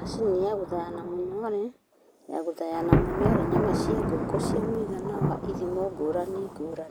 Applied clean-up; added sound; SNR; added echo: none; Thunder; -1 dB; none.